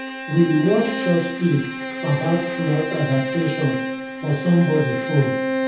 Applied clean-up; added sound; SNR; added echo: none; Bowed string instrument; 5 dB; reverberation time 0.7 s.